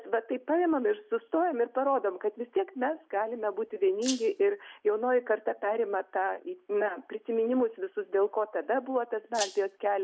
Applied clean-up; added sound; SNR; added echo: none; Rattle (instrument); 11 dB; none.